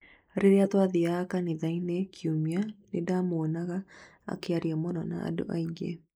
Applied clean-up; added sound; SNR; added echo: neural mask model Resemble Enhance denoiser.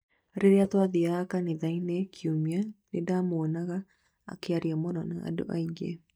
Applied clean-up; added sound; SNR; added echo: neural mask model DeepFilterNet 3.